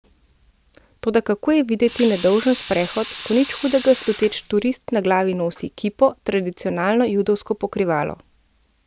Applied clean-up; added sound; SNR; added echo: none; Sink (filling or washing) / Water tap, faucet; 15 dB; none.